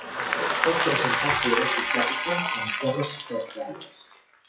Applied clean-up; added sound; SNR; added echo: classical method WPE with log-MMSE.